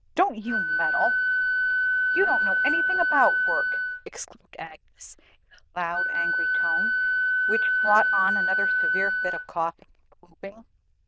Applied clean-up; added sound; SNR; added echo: neural diffusion model UNIVERSE++.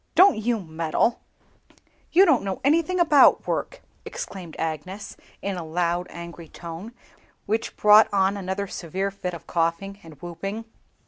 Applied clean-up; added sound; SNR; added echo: none; none; none; none.